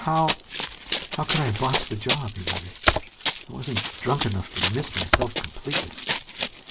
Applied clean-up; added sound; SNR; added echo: none; Run + Computer keyboard; -1 dB; none.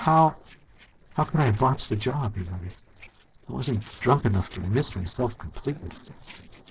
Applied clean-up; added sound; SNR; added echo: neural separator model SepFormer DNS4.